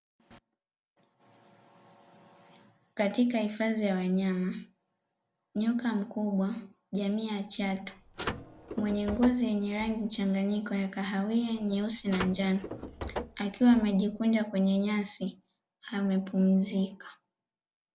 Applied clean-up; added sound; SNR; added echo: none; Car; 11 dB; none.